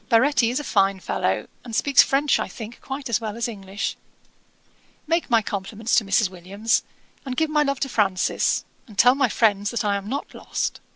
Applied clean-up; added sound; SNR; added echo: none; none; none; none.